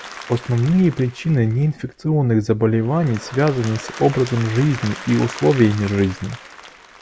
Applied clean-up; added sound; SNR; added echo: none; Applause / Crowd; 17 dB; none.